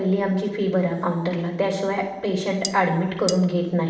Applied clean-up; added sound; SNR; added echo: none; Cutlery, silverware; 12 dB; reverberation time 0.9 s.